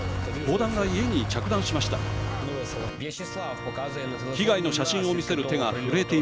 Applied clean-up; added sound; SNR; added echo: none; Organ; 11 dB; none.